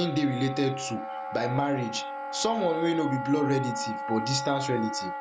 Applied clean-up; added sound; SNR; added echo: none; Wind instrument, woodwind instrument; 6 dB; none.